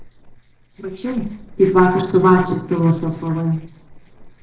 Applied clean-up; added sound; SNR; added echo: neural separator model SepFormer DNS4.